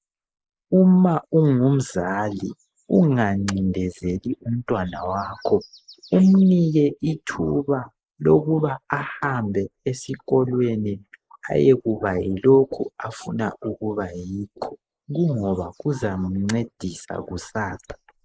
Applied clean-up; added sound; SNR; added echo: neural mask model Resemble Enhance denoiser.